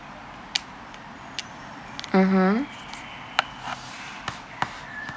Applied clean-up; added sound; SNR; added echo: none; none; none; none.